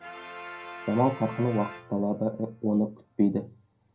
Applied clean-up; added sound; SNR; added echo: none; Brass instrument; 15 dB; reverberation time 0.3 s.